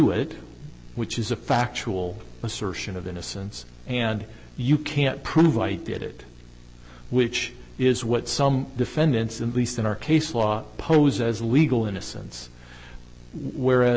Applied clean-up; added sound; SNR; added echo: none; none; none; none.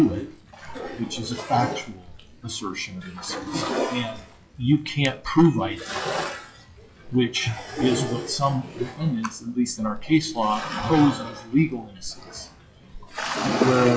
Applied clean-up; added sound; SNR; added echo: classical method WPE with log-MMSE.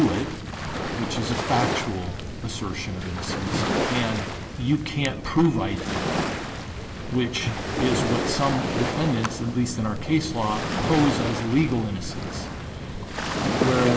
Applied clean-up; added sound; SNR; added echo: none; Waves, surf; 2 dB; reverberation time 1.3 s.